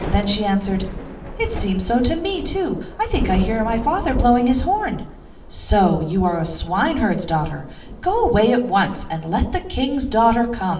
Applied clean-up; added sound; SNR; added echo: none; Thunder / Rain; 12 dB; reverberation time 0.6 s.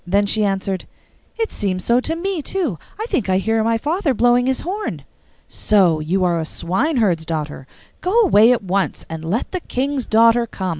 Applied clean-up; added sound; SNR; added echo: none; none; none; none.